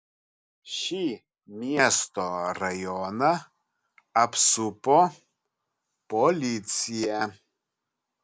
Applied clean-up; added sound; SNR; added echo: none; none; none; none.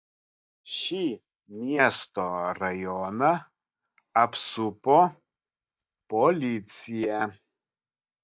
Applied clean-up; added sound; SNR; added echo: neural mask model DeepFilterNet 3.